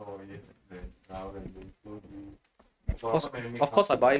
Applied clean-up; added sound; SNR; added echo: neural mask model RNNoise.